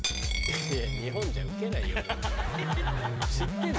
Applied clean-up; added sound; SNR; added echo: none; Coin (dropping); 10 dB; none.